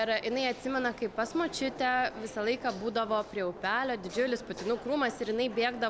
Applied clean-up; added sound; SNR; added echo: none; none; none; none.